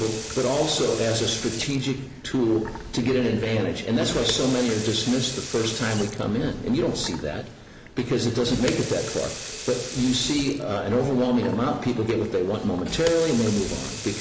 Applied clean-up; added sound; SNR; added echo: none; Sink (filling or washing) / Water tap, faucet; 12 dB; none.